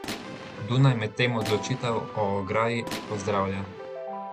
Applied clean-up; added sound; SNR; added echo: none; Gunshot, gunfire + Keyboard (musical); 10 dB; none.